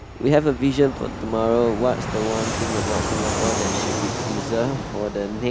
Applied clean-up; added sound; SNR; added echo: none; Fixed-wing aircraft, airplane; 4 dB; none.